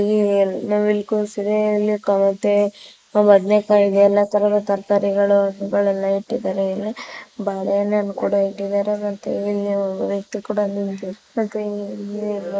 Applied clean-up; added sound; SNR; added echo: neural mask model Resemble Enhance denoiser.